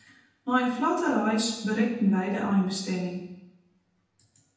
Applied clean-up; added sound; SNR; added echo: none; none; none; reverberation time 0.8 s.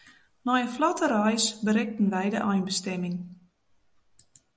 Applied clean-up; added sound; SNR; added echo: none; none; none; none.